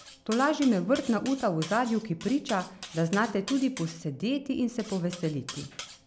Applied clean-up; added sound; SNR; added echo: none; Cutlery, silverware; 16 dB; none.